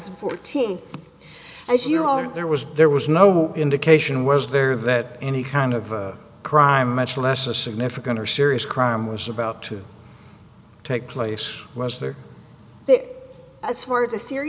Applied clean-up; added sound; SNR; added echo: none; none; none; none.